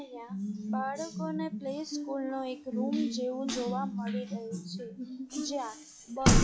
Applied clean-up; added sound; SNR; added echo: classical method log-MMSE.